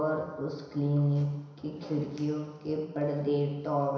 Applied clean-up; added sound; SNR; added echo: none; none; none; reverberation time 1.0 s.